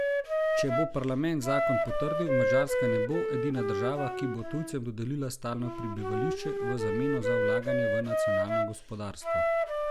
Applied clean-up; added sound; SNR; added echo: none; Wind instrument, woodwind instrument; -3 dB; none.